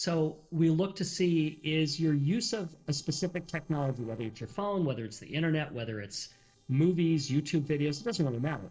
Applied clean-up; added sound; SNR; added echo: neural separator model SepFormer DNS4.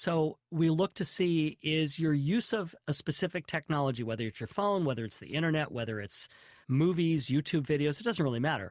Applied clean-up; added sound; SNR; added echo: none; none; none; none.